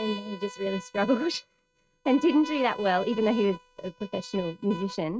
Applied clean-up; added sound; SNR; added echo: neural mask model RNNoise.